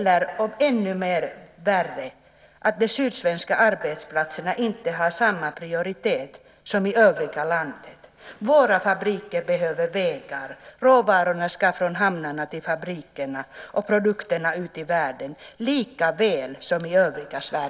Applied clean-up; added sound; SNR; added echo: none; none; none; none.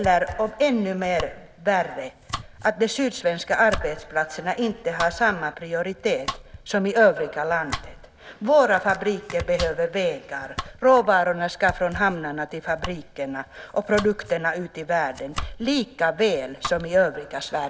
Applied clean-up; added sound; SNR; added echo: none; Domestic sounds, home sounds; 14 dB; none.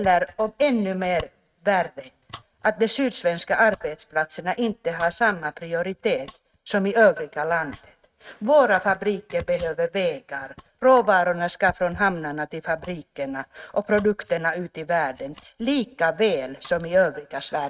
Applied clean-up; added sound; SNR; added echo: neural mask model RNNoise.